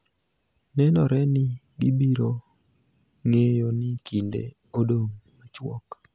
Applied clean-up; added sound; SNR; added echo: none; none; none; none.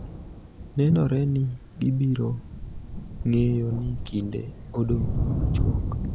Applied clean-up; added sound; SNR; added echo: none; Thunder; 3 dB; none.